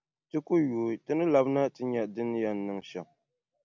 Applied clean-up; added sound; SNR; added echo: none; none; none; none.